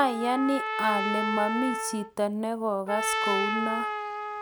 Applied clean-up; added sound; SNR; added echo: none; Trumpet; 2 dB; none.